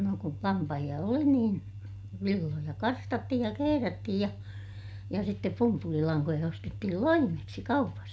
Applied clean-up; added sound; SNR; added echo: none; none; none; none.